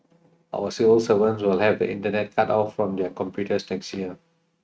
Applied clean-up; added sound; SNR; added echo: neural mask model RNNoise.